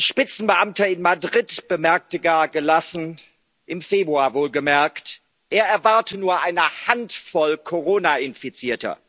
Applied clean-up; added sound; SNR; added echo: none; none; none; none.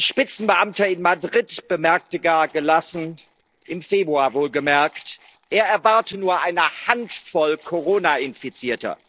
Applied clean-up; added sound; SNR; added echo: neural separator model SepFormer DNS4.